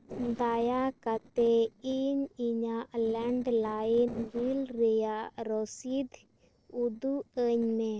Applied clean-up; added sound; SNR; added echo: neural separator model SepFormer DNS4.